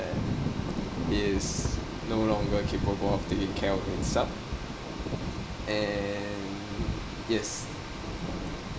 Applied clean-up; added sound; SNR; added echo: none; Thunder / Rain; 1 dB; none.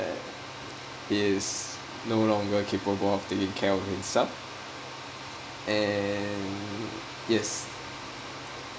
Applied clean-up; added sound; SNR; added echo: none; none; none; none.